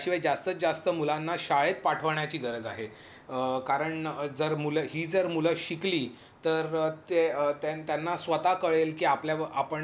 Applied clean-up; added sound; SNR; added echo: none; none; none; none.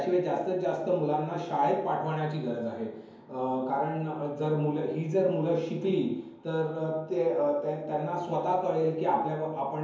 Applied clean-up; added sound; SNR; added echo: none; none; none; reverberation time 0.9 s.